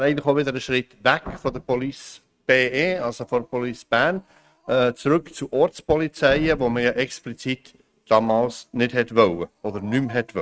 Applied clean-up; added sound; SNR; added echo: neural mask model RNNoise.